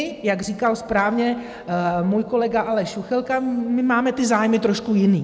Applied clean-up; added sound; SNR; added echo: none; none; none; none.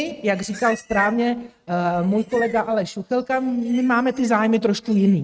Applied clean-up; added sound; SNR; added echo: neural mask model RNNoise.